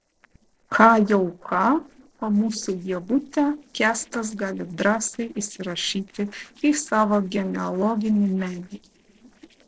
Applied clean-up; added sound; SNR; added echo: neural separator model SepFormer DNS4.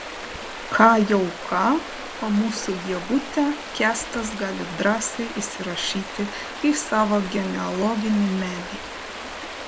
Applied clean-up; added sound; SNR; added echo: none; Stream; 10 dB; none.